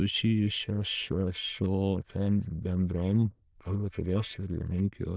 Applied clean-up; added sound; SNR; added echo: neural diffusion model UNIVERSE++.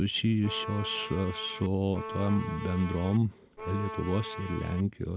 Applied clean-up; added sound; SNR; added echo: none; Bowed string instrument; 10 dB; none.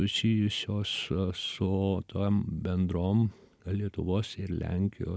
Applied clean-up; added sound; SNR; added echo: none; none; none; none.